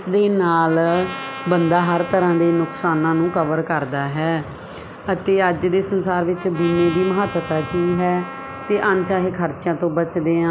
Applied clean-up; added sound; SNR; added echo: none; Trumpet; 14 dB; none.